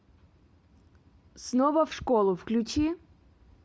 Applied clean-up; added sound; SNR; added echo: none; none; none; none.